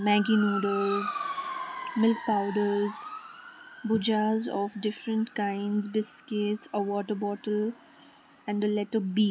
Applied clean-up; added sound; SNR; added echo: none; Motor vehicle (road) / Siren; 11 dB; none.